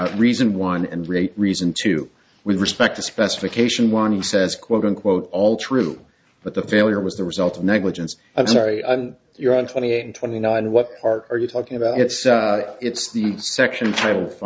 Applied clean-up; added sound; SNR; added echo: none; none; none; none.